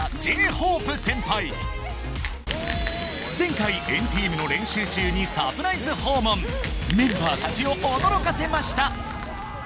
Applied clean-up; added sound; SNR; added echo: none; Crack / Crushing; 13 dB; none.